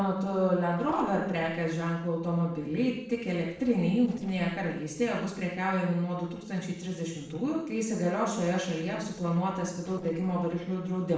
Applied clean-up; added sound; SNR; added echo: neural separator model SepFormer DNS4.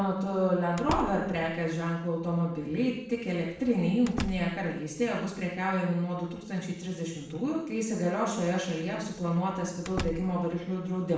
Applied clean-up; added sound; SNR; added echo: none; Slam; 11 dB; reverberation time 0.6 s.